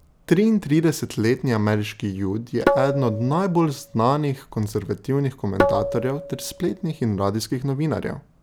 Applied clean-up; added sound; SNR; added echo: none; Tabla; 3 dB; none.